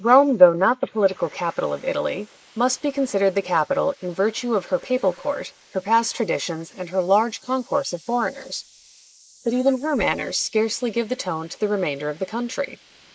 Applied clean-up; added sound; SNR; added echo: neural mask model Resemble Enhance denoiser.